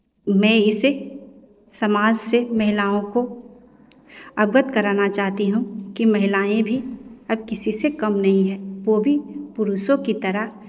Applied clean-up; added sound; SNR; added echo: neural separator model SepFormer DNS4.